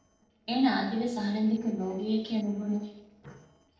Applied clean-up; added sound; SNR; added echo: neural separator model SepFormer DNS4.